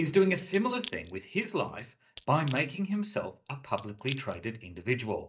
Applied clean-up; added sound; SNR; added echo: neural mask model DeepFilterNet 3.